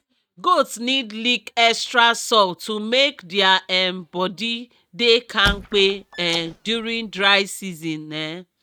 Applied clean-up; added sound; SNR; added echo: neural mask model RNNoise.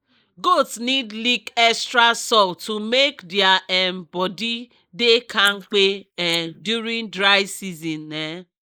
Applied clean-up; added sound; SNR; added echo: neural mask model Resemble Enhance denoiser.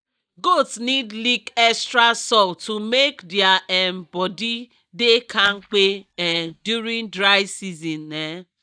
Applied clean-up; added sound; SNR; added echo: neural mask model DeepFilterNet 3.